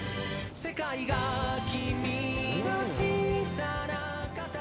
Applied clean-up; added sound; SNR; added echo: none; Water; 14 dB; none.